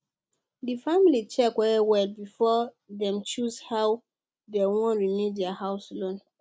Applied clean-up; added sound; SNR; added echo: none; none; none; none.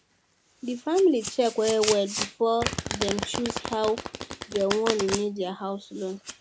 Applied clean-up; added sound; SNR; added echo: none; Domestic sounds, home sounds; 7 dB; none.